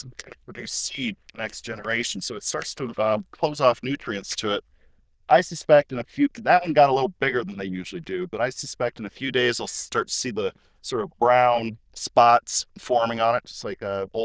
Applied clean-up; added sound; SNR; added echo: neural diffusion model UNIVERSE++.